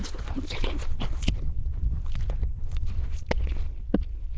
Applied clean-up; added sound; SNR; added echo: neural diffusion model UNIVERSE++.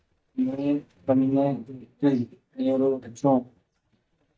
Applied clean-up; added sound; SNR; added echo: neural mask model DeepFilterNet 3.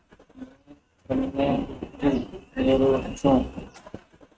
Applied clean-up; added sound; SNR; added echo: neural mask model RNNoise.